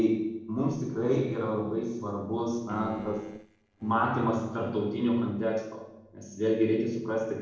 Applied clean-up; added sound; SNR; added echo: neural separator model SepFormer DNS4.